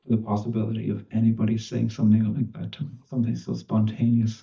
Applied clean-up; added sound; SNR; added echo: neural mask model DeepFilterNet 3.